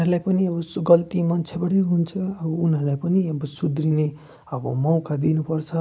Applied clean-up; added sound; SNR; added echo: none; none; none; none.